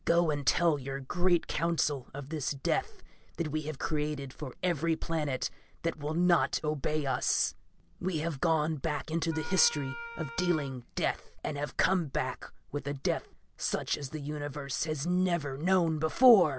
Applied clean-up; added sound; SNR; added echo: none; Wind instrument, woodwind instrument; 13 dB; none.